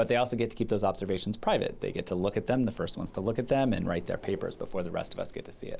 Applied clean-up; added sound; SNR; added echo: none; Wind; 13 dB; none.